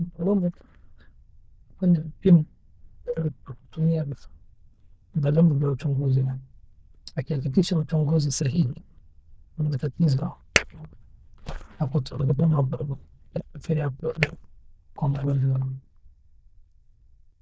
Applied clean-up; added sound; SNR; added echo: neural diffusion model UNIVERSE++.